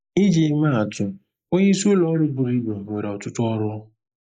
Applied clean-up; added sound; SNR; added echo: neural mask model Resemble Enhance denoiser.